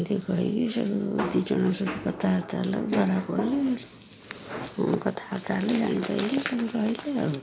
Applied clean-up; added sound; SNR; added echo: none; none; none; none.